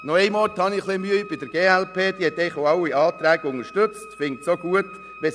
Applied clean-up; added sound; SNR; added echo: none; Wind instrument, woodwind instrument; 20 dB; none.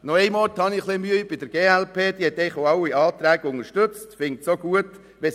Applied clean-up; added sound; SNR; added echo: none; none; none; none.